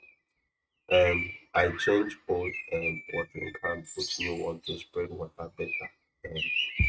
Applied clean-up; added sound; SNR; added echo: neural mask model RNNoise.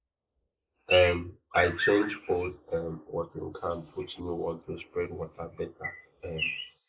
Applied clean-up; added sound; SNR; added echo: neural mask model Resemble Enhance denoiser.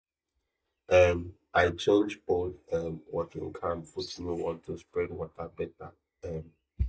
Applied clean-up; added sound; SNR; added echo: neural mask model DeepFilterNet 3.